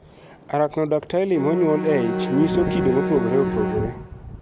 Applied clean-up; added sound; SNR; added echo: none; Bowed string instrument; 5 dB; none.